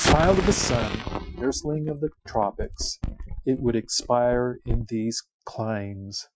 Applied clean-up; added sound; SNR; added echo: classical method Wiener filter.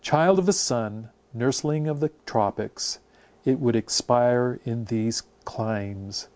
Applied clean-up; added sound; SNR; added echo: none; none; none; none.